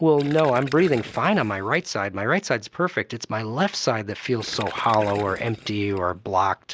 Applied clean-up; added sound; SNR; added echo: none; Gurgling; 16 dB; none.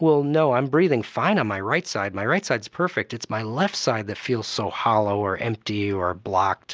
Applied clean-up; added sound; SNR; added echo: none; none; none; none.